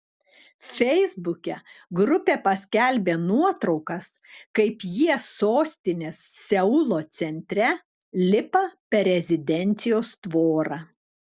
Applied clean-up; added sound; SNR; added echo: none; none; none; none.